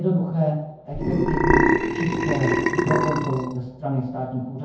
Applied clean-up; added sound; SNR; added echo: none; Burping, eructation; -4 dB; reverberation time 0.9 s.